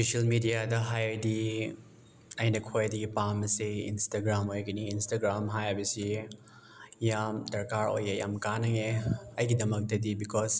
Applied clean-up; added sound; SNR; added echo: none; none; none; none.